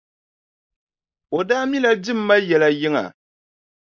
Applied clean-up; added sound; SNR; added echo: neural mask model DeepFilterNet 3.